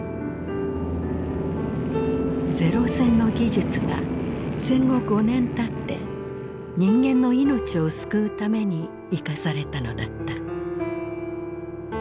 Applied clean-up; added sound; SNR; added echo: none; none; none; none.